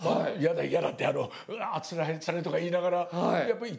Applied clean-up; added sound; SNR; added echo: none; none; none; none.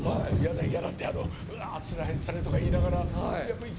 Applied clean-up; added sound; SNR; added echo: none; Thunder / Rain; -3 dB; none.